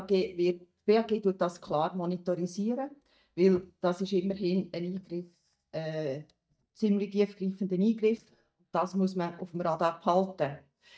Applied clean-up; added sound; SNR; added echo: neural mask model DeepFilterNet 3.